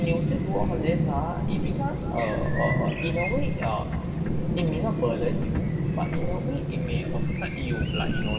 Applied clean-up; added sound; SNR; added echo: none; Chirp, tweet; -2 dB; reverberation time 2.6 s.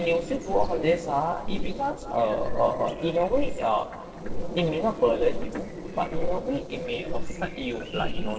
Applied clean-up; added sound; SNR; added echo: neural separator model SepFormer DNS4.